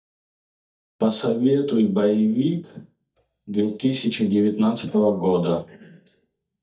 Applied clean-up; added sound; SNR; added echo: neural mask model DeepFilterNet 3.